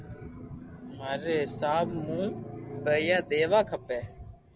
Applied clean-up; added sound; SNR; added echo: none; none; none; none.